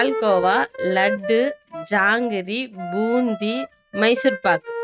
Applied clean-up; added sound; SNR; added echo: neural mask model RNNoise.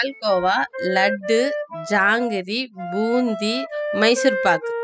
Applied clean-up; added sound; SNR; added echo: classical method spectral subtraction.